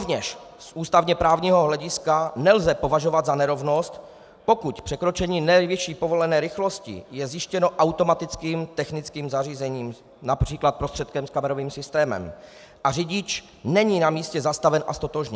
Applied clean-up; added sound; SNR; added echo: none; none; none; none.